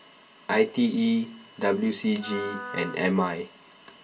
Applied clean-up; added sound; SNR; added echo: none; Wind instrument, woodwind instrument; 14 dB; reverberation time 0.2 s.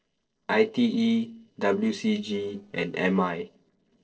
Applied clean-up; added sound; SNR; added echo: neural separator model SepFormer DNS4.